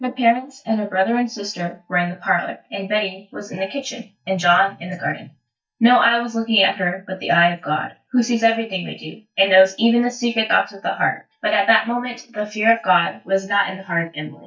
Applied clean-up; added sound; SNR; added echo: neural mask model DeepFilterNet 3.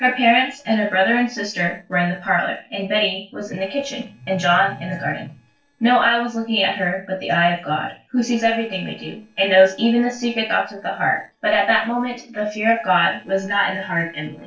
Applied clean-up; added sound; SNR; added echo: neural separator model SepFormer DNS4.